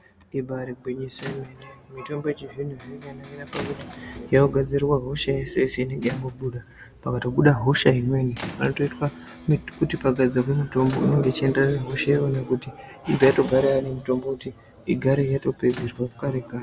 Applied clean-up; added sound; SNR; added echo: none; Electric guitar + Squeak / Rattle / Slam; 18 dB; none.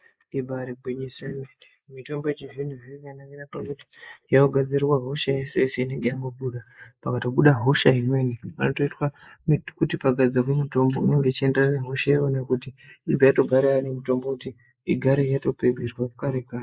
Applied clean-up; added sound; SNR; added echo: neural mask model Resemble Enhance denoiser.